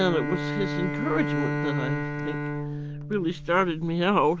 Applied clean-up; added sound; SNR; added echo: none; Bowed string instrument; 3 dB; none.